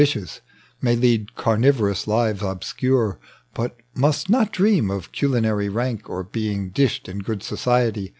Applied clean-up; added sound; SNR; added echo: none; none; none; none.